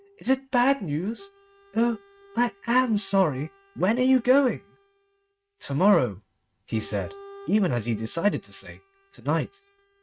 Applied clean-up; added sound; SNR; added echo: neural mask model RNNoise.